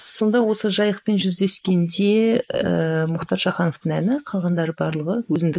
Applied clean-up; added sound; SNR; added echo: neural mask model Resemble Enhance denoiser.